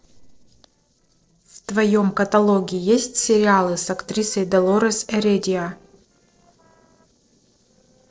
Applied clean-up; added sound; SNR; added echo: neural separator model SepFormer DNS4.